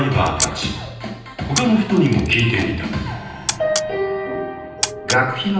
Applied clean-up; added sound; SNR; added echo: none; Camera; 9 dB; reverberation time 0.9 s.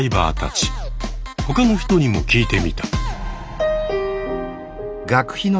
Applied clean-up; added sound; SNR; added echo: none; none; none; none.